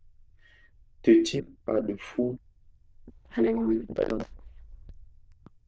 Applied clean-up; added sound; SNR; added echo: neural diffusion model UNIVERSE++.